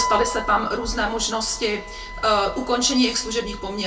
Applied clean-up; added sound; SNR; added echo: none; Wind instrument, woodwind instrument; 11 dB; reverberation time 0.1 s.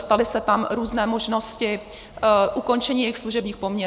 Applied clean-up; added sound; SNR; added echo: none; none; none; none.